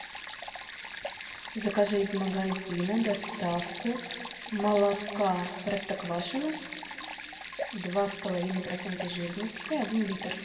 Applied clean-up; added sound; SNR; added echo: none; Stream; 12 dB; reverberation time 1.5 s.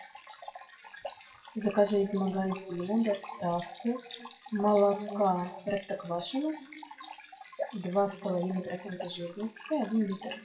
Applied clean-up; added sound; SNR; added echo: classical method WPE with log-MMSE.